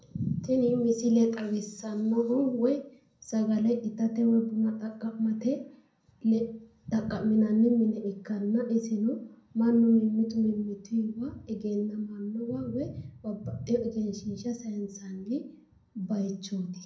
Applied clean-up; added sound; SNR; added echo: none; none; none; reverberation time 0.6 s.